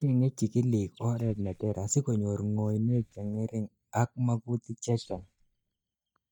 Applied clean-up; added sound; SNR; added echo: neural mask model DeepFilterNet 3.